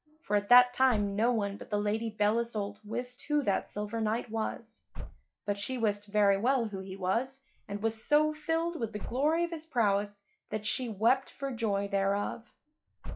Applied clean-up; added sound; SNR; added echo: classical method log-MMSE.